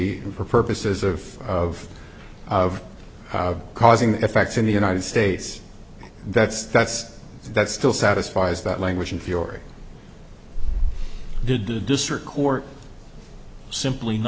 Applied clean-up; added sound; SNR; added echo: none; none; none; none.